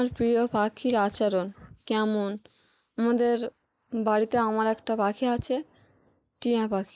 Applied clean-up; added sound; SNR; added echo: neural mask model Resemble Enhance denoiser.